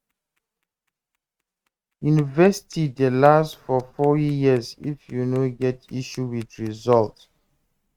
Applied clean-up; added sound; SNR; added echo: neural mask model RNNoise.